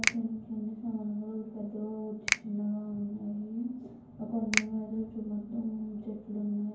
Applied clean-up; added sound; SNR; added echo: none; Finger snapping; 4 dB; reverberation time 0.9 s.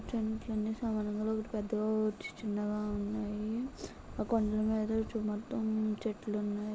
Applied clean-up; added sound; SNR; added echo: none; none; none; none.